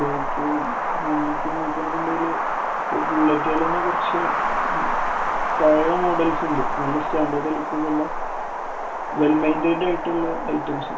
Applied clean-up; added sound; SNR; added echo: none; Wind; 0 dB; reverberation time 0.3 s.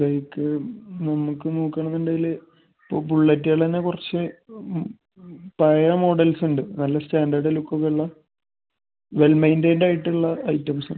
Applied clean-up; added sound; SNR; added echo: none; none; none; none.